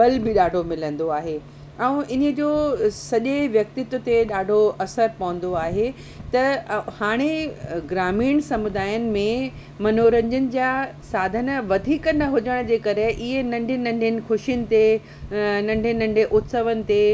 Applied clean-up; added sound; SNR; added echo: none; none; none; none.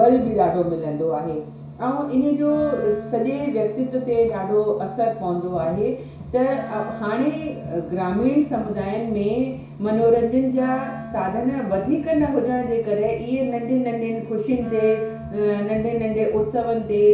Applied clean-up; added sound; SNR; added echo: none; Wind instrument, woodwind instrument; 17 dB; reverberation time 0.6 s.